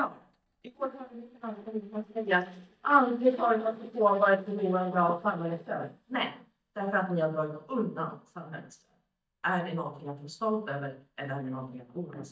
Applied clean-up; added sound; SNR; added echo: neural mask model DeepFilterNet 3.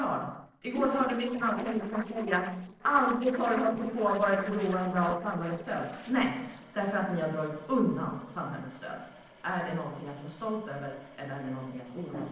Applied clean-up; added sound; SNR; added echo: neural separator model SepFormer DNS4.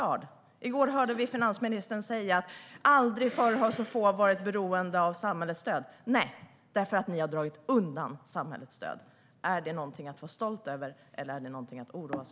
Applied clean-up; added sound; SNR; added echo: none; none; none; none.